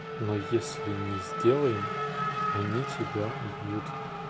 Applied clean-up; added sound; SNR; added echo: none; Race car, auto racing / Accelerating, revving, vroom; 3 dB; none.